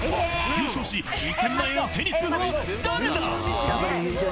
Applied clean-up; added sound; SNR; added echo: none; none; none; none.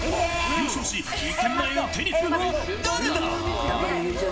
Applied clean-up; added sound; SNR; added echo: none; none; none; reverberation time 0.8 s.